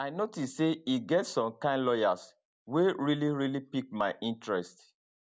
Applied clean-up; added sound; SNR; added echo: none; none; none; none.